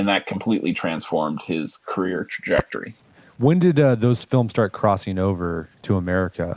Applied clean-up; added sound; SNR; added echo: none; Tap; 16 dB; none.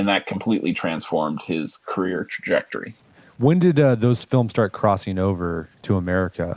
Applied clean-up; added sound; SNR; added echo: none; none; none; none.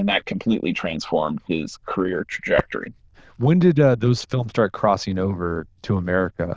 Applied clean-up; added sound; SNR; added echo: neural diffusion model UNIVERSE++.